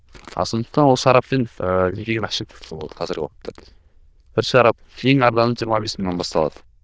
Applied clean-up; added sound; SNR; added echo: neural diffusion model UNIVERSE++.